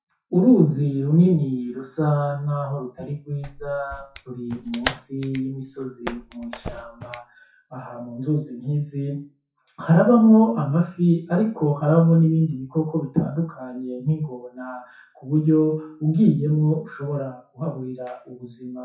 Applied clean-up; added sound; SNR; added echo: classical method WPE with log-MMSE.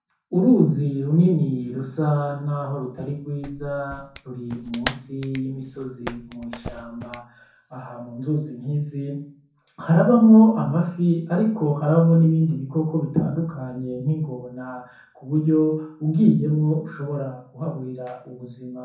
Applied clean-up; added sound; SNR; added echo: none; Clapping; 15 dB; reverberation time 0.5 s.